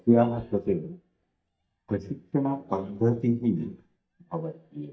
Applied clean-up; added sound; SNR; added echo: neural mask model DeepFilterNet 3.